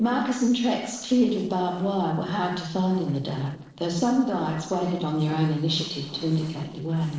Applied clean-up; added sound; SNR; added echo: neural separator model SepFormer DNS4.